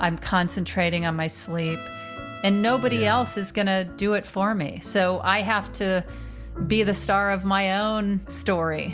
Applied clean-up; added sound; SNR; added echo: none; Trumpet; 17 dB; none.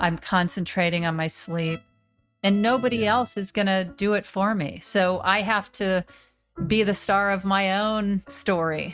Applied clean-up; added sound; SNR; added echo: neural mask model RNNoise.